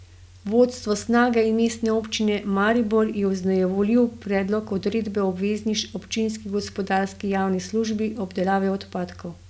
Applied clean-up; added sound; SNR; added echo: none; none; none; none.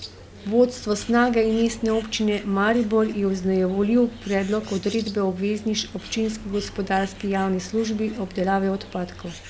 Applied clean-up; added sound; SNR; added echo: none; Bird; 18 dB; none.